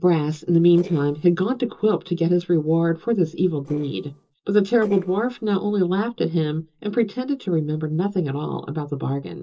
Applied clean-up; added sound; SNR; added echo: neural separator model SepFormer DNS4.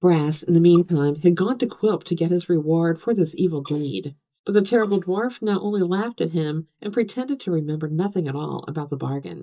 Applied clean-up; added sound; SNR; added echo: neural mask model DeepFilterNet 3.